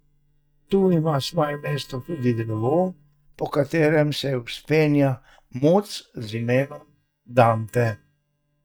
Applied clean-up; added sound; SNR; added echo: neural mask model DeepFilterNet 3.